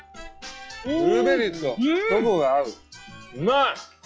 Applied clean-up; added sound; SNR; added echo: classical method log-MMSE.